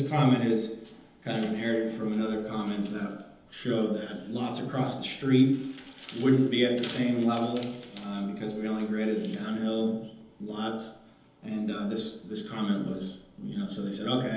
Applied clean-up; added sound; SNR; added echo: none; none; none; reverberation time 0.9 s.